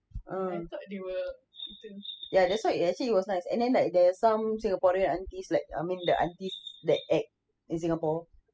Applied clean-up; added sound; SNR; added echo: classical method spectral subtraction.